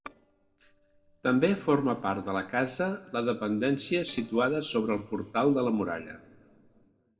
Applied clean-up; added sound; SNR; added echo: neural separator model SepFormer DNS4.